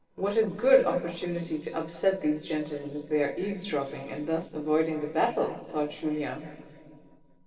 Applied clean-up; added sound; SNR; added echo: neural separator model SepFormer DNS4.